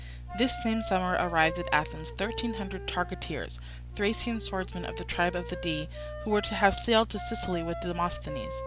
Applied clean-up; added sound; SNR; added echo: none; Wind instrument, woodwind instrument; 11 dB; none.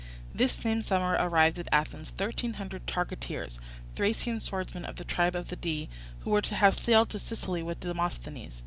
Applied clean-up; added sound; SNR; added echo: none; none; none; none.